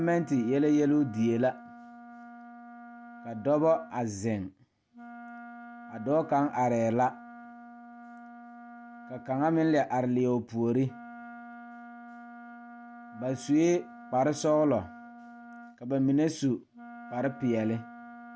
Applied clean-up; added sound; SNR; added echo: none; Wind instrument, woodwind instrument; 17 dB; none.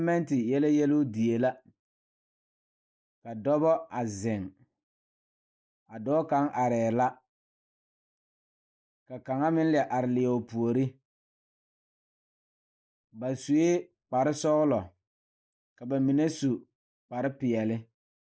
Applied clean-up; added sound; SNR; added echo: neural mask model Resemble Enhance denoiser.